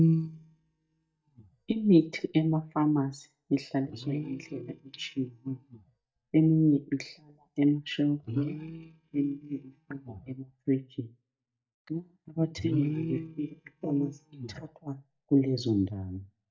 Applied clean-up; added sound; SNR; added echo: neural mask model DeepFilterNet 3.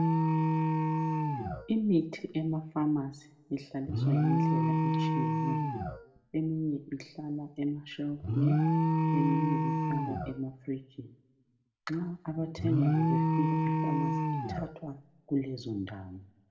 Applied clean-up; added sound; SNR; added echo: none; Alarm; -4 dB; reverberation time 0.4 s.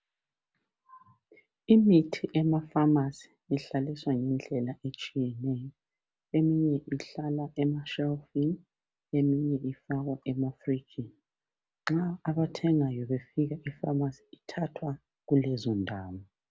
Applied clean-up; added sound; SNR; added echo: none; none; none; none.